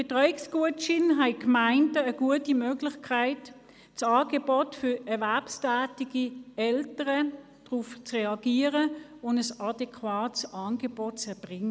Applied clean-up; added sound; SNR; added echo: none; none; none; none.